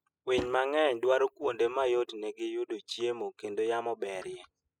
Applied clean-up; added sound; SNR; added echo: classical method spectral subtraction.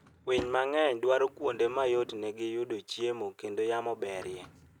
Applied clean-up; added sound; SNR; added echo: none; Drawer open or close / Wood; 18 dB; none.